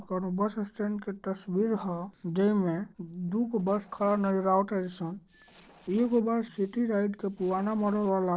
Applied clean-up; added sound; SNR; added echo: neural separator model SepFormer DNS4.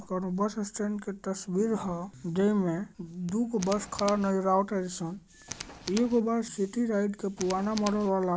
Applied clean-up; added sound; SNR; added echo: none; Tools; 12 dB; none.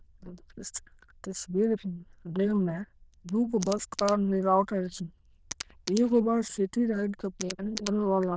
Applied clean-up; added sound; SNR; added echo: neural diffusion model UNIVERSE++.